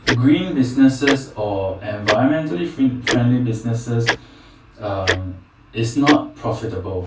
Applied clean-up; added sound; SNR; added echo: none; Tick-tock; 8 dB; reverberation time 0.3 s.